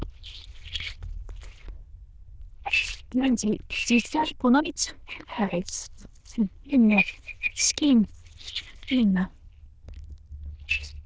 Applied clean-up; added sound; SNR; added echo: neural diffusion model UNIVERSE++.